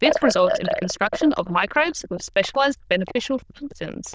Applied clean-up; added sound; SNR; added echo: neural diffusion model UNIVERSE++.